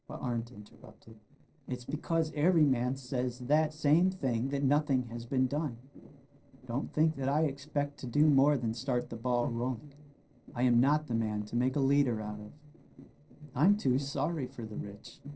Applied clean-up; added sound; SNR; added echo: neural separator model SepFormer DNS4.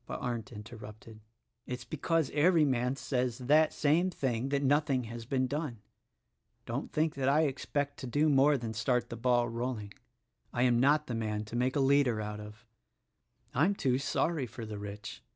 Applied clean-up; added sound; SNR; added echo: none; none; none; none.